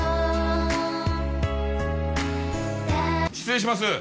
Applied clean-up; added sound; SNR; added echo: none; none; none; none.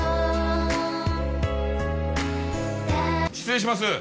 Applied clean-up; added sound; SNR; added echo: none; Bird; 15 dB; none.